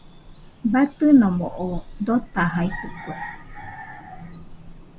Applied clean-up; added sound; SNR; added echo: none; Bird vocalization, bird call, bird song; 16 dB; none.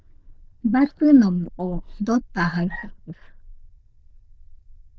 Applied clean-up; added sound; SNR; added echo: neural diffusion model UNIVERSE++.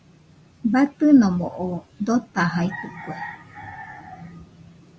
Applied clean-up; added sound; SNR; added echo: none; none; none; none.